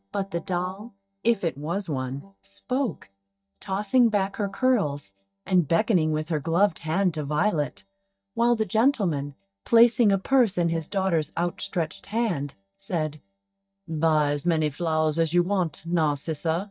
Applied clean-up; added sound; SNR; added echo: neural mask model DeepFilterNet 3.